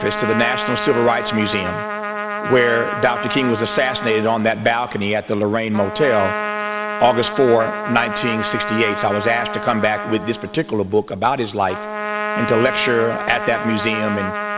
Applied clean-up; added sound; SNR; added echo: none; Trumpet; 6 dB; none.